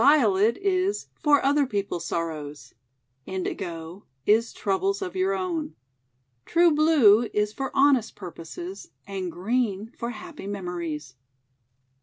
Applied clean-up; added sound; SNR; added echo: none; none; none; none.